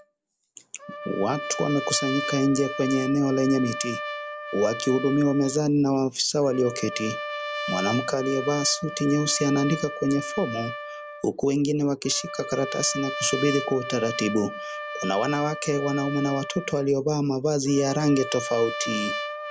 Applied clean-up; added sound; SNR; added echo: none; Trumpet; 8 dB; none.